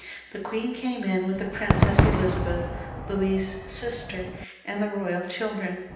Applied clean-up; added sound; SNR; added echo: none; Crowd / Cheering / Fireworks; -1 dB; reverberation time 0.9 s.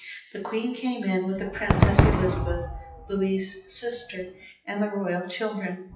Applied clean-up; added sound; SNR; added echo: classical method WPE with log-MMSE.